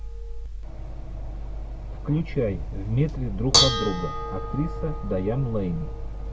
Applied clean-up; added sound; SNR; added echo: none; Dishes, pots, and pans / Bell; 0 dB; none.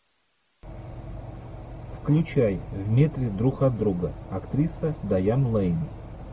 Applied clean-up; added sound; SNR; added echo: none; none; none; none.